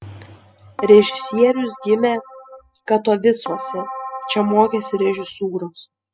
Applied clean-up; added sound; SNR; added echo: classical method spectral subtraction.